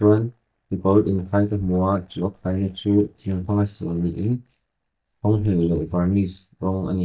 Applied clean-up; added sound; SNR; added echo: neural mask model DeepFilterNet 3.